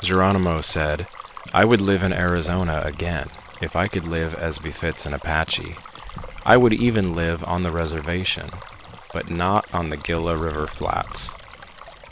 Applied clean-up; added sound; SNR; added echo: none; Stream + Wind; 16 dB; none.